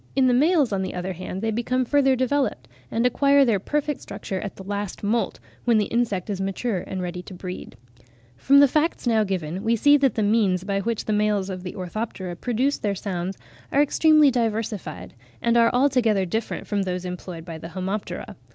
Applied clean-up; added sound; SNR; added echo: none; none; none; none.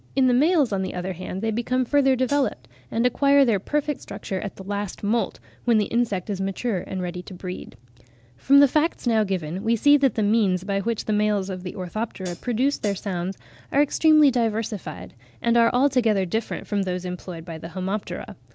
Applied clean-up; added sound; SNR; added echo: none; Hi-hat; 20 dB; none.